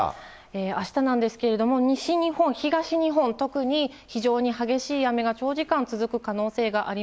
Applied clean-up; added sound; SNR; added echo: none; none; none; none.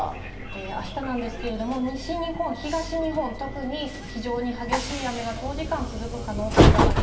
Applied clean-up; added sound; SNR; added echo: none; Train; -4 dB; reverberation time 0.9 s.